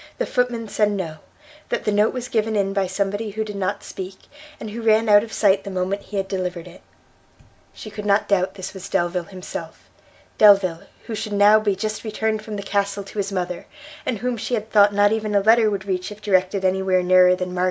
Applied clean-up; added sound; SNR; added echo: none; none; none; none.